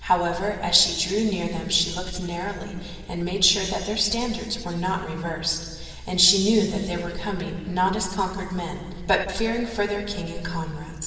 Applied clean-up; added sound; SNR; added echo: none; none; none; reverberation time 1.9 s.